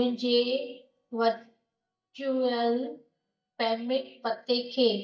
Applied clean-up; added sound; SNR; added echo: neural mask model DeepFilterNet 3.